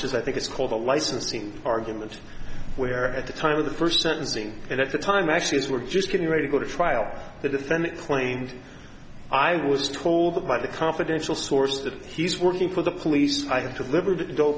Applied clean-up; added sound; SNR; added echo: none; none; none; none.